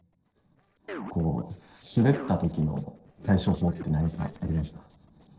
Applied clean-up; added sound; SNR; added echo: neural separator model SepFormer DNS4.